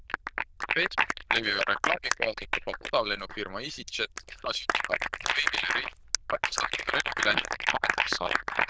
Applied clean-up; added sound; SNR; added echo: neural diffusion model UNIVERSE++.